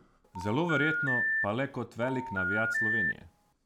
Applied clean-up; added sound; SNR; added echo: none; Telephone; -1 dB; none.